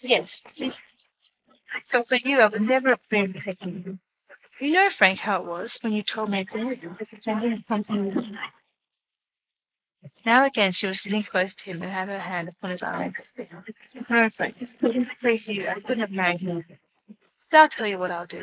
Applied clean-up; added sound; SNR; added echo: neural mask model Resemble Enhance denoiser.